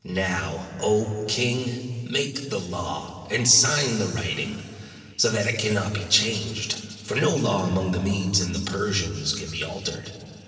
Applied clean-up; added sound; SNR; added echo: none; none; none; reverberation time 2.7 s.